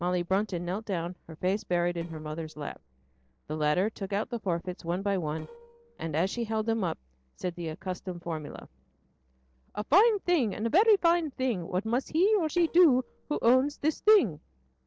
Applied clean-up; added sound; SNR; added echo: neural separator model SepFormer DNS4.